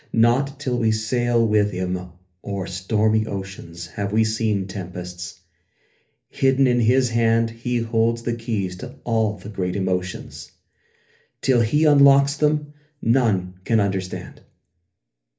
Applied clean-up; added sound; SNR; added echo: none; none; none; reverberation time 0.3 s.